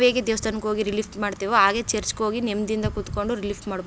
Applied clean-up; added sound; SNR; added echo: none; none; none; none.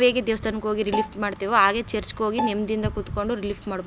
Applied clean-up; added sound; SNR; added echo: none; Bowed string instrument; 10 dB; none.